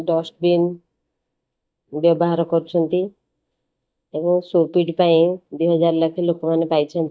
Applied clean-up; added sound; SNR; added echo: neural mask model DeepFilterNet 3.